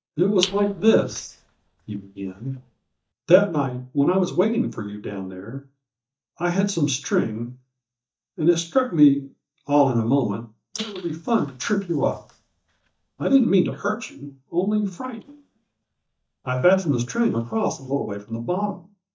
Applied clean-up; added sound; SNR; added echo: neural mask model DeepFilterNet 3.